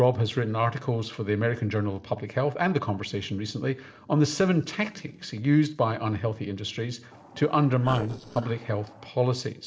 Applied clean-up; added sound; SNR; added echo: neural separator model SepFormer DNS4.